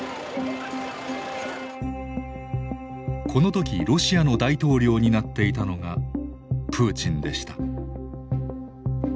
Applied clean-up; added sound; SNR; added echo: none; none; none; none.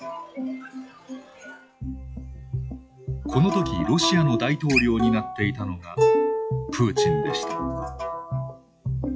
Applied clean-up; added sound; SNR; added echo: classical method log-MMSE.